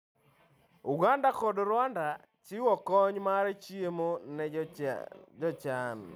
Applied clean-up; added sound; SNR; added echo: none; none; none; none.